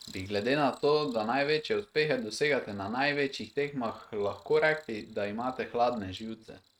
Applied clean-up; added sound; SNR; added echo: neural mask model RNNoise.